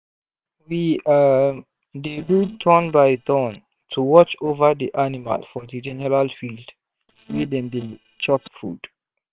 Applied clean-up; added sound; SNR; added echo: neural separator model SepFormer WHAM!.